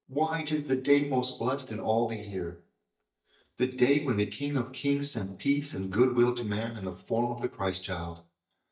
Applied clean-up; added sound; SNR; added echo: neural mask model DeepFilterNet 3.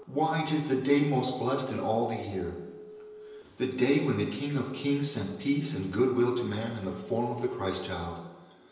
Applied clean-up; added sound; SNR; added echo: none; Telephone; 19 dB; reverberation time 1.0 s.